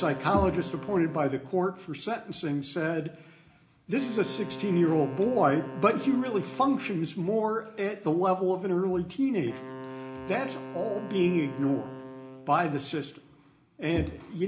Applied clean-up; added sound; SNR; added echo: none; Wind instrument, woodwind instrument; 15 dB; reverberation time 0.4 s.